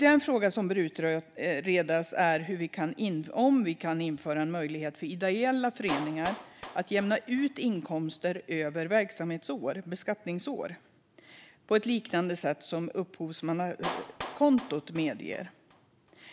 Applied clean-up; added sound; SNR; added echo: none; Clapping; 17 dB; none.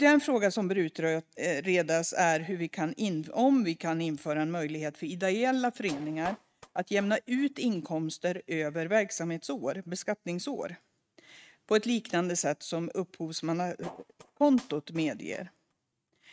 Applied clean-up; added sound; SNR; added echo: neural mask model RNNoise.